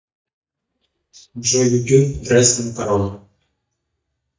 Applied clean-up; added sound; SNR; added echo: neural mask model DeepFilterNet 3.